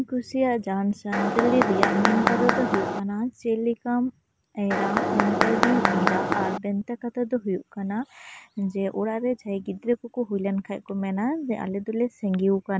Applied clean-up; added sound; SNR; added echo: none; Mechanisms; -3 dB; none.